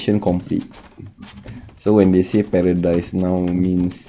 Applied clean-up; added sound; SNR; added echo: none; Run; 20 dB; none.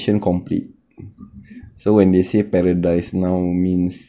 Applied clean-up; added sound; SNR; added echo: none; none; none; none.